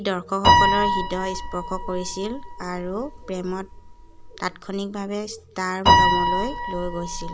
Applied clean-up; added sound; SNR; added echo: none; Piano; -5 dB; none.